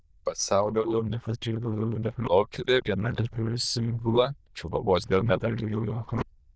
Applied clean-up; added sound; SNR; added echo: neural diffusion model UNIVERSE++.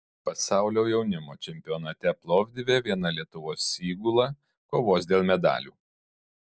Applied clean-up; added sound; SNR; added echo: none; none; none; none.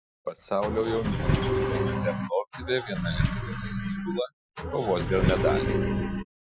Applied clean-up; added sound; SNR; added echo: classical method Wiener filter.